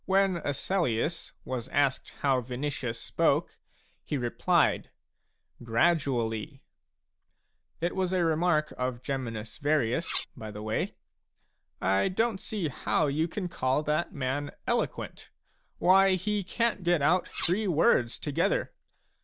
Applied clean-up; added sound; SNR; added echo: none; Cutlery, silverware; 3 dB; none.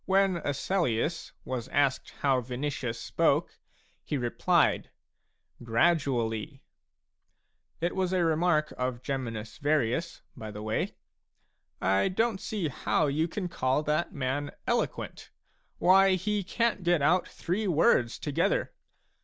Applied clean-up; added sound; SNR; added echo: none; none; none; none.